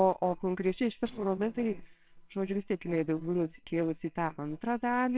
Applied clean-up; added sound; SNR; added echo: neural separator model SepFormer WHAMR!.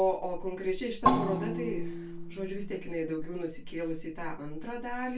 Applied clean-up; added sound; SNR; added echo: none; Percussion; 1 dB; reverberation time 0.2 s.